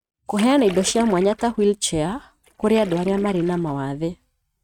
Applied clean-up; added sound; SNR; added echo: neural mask model RNNoise.